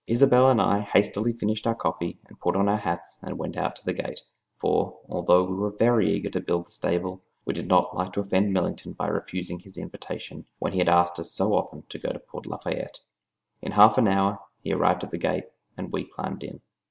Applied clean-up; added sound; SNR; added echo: none; none; none; none.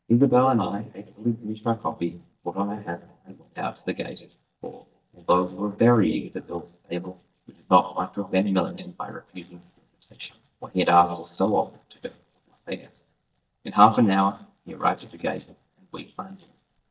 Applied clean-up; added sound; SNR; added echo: neural mask model DeepFilterNet 3.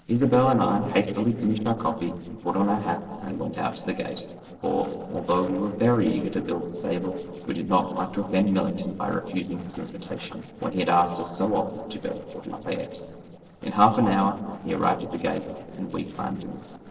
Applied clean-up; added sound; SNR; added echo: neural separator model SepFormer DNS4.